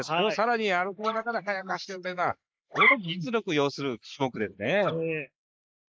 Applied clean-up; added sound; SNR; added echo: neural mask model Resemble Enhance denoiser.